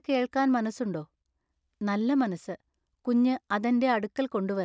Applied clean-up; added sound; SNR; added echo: none; none; none; none.